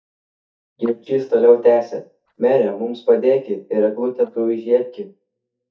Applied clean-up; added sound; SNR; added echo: neural mask model DeepFilterNet 3.